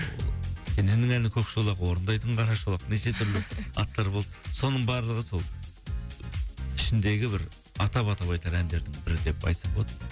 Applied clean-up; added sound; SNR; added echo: none; none; none; none.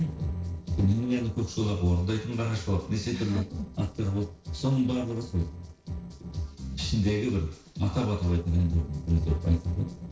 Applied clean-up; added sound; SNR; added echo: neural separator model SepFormer DNS4.